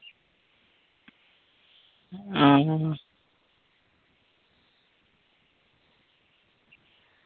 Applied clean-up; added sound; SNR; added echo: none; none; none; none.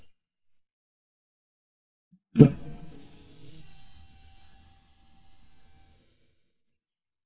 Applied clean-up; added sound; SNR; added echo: neural mask model DeepFilterNet 3.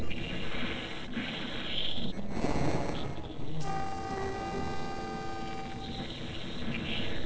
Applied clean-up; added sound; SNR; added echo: neural separator model SepFormer DNS4.